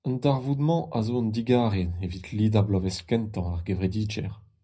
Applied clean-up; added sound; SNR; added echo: none; none; none; reverberation time 0.4 s.